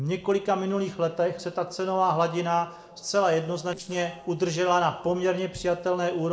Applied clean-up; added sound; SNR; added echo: neural separator model SepFormer DNS4.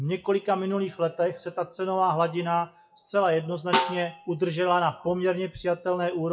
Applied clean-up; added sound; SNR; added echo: classical method WPE with log-MMSE.